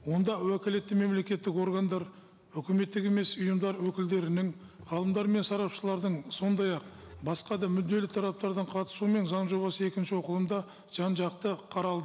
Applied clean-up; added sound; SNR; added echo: none; none; none; none.